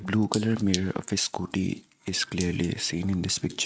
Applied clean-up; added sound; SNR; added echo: neural mask model RNNoise.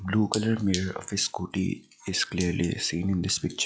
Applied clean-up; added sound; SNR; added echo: classical method log-MMSE.